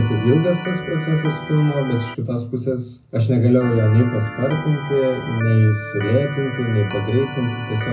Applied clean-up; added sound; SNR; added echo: none; Organ; 13 dB; reverberation time 0.4 s.